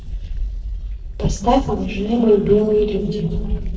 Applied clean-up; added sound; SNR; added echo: neural separator model SepFormer DNS4.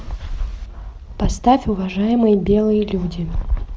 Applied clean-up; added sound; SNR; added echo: none; none; none; none.